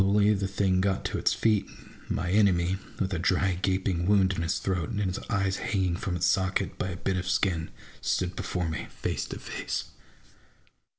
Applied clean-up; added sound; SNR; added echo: none; none; none; none.